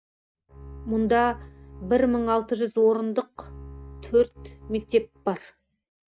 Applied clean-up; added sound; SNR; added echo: neural mask model RNNoise.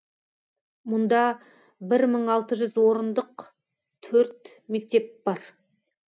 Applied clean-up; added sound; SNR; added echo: none; none; none; none.